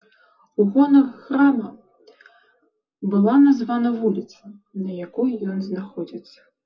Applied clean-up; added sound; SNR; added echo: none; none; none; reverberation time 0.2 s.